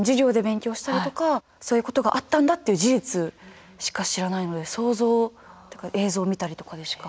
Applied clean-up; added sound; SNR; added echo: none; none; none; none.